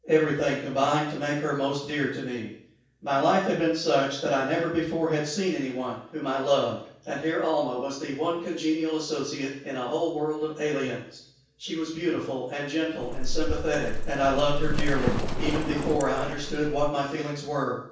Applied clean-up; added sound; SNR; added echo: none; Livestock, farm animals, working animals; -1 dB; reverberation time 0.7 s.